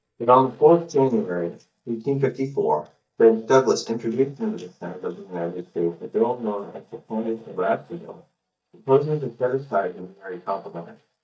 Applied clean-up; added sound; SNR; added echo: neural mask model DeepFilterNet 3.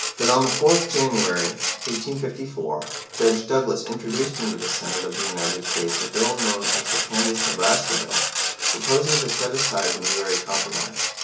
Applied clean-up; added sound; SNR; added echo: none; Sawing; 1 dB; reverberation time 0.7 s.